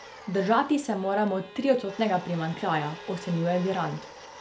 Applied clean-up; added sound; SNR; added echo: none; Bowed string instrument + Domestic sounds, home sounds; 17 dB; none.